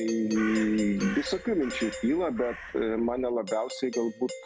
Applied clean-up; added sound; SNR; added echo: none; Doorbell + Crow; 12 dB; none.